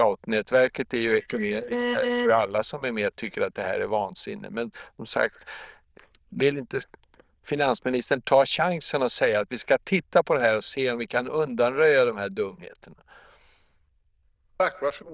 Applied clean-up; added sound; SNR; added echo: neural diffusion model UNIVERSE++.